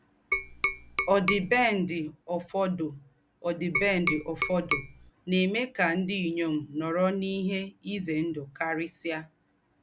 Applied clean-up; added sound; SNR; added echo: none; Tap; 0 dB; none.